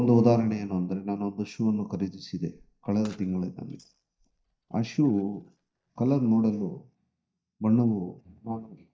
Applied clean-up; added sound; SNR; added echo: neural mask model DeepFilterNet 3.